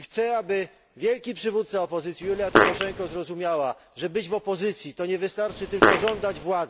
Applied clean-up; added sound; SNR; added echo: none; Fart; -4 dB; none.